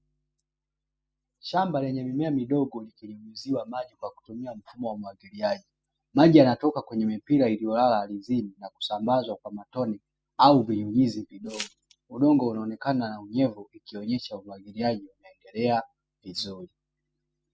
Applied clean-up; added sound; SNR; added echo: classical method spectral subtraction.